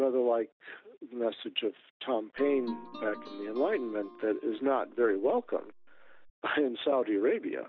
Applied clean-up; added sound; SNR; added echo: none; Guitar; 15 dB; none.